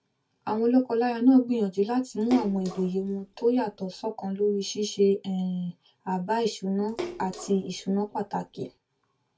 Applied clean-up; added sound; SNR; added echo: none; Splash, splatter; 14 dB; reverberation time 0.1 s.